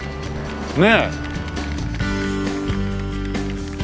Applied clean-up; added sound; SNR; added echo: none; Thunder / Rain + Applause; 17 dB; none.